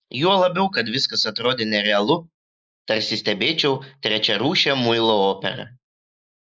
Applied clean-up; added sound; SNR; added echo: neural mask model Resemble Enhance denoiser.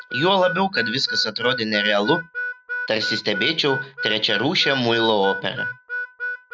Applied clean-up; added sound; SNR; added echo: none; Harmonica; 7 dB; none.